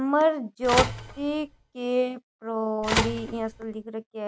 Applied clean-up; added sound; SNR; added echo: none; Telephone; 3 dB; none.